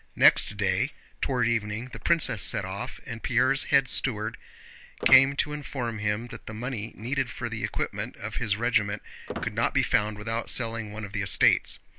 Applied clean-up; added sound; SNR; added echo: none; Squeak; 18 dB; none.